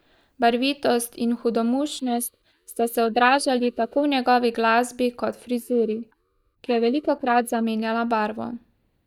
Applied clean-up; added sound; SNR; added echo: neural mask model DeepFilterNet 3.